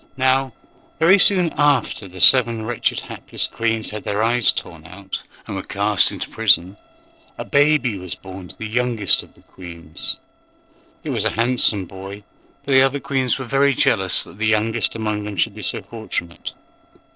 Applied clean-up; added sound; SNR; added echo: neural separator model SepFormer DNS4.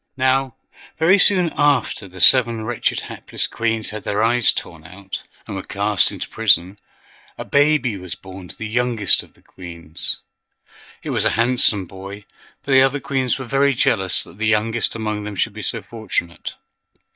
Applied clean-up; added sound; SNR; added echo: neural mask model DeepFilterNet 3.